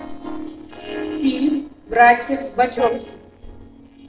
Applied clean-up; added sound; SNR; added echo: neural separator model SepFormer DNS4.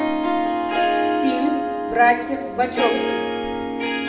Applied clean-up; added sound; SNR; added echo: none; Harp; -2 dB; reverberation time 1.0 s.